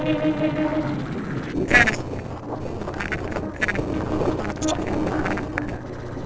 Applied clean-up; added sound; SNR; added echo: neural separator model SepFormer DNS4.